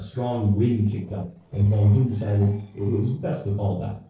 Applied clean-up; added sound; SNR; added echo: neural separator model SepFormer DNS4.